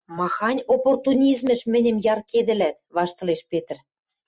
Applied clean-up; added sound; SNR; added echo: none; none; none; none.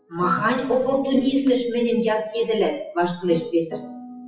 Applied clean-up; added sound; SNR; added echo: classical method WPE with log-MMSE.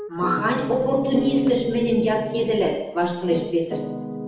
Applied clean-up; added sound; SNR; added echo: none; Piano; 9 dB; reverberation time 0.9 s.